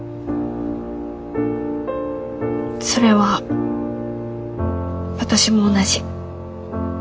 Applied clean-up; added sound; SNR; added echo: none; none; none; none.